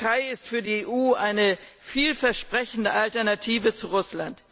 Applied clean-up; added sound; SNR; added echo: none; none; none; none.